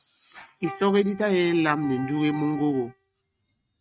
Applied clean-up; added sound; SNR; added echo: neural mask model RNNoise.